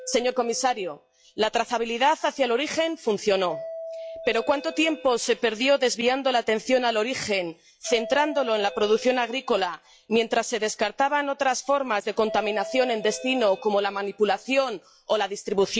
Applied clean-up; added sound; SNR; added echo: classical method log-MMSE.